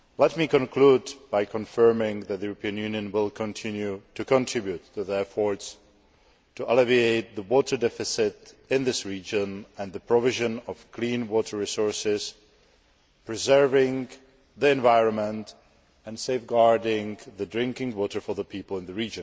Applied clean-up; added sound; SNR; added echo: none; none; none; none.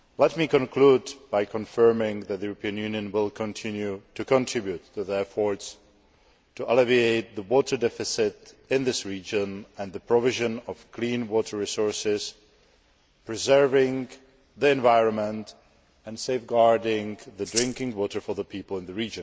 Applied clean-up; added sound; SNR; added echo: none; Rattle (instrument); 6 dB; none.